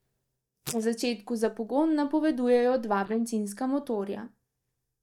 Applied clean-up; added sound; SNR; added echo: neural mask model DeepFilterNet 3.